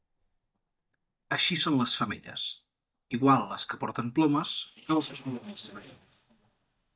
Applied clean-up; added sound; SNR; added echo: neural mask model DeepFilterNet 3.